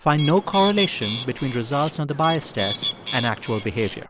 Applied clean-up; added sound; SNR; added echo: none; Bird; 8 dB; none.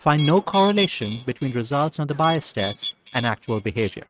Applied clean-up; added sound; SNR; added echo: neural mask model RNNoise.